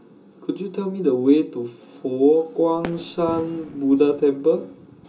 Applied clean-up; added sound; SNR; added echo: none; Fireworks; 17 dB; reverberation time 0.2 s.